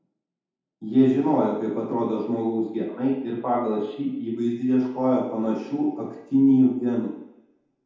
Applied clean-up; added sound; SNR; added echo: none; none; none; reverberation time 0.8 s.